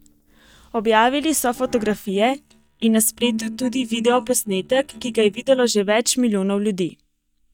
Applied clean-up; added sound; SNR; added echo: neural mask model DeepFilterNet 3.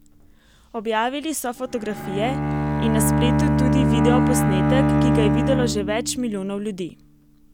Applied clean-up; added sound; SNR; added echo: none; Bowed string instrument; -4 dB; none.